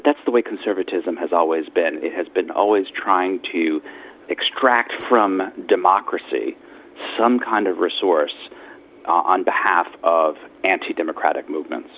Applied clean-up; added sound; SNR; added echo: none; none; none; none.